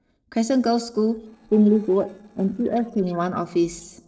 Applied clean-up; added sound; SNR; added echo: neural separator model SepFormer DNS4.